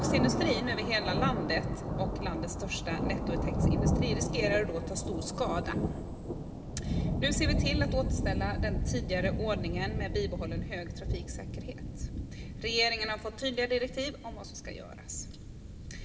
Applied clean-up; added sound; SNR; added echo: none; Thunder; -2 dB; reverberation time 2.6 s.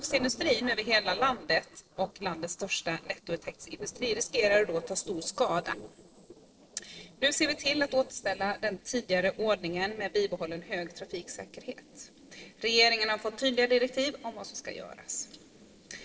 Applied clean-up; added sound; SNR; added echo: neural separator model SepFormer DNS4.